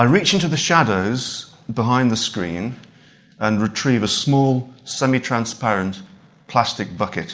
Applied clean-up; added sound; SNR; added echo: none; none; none; none.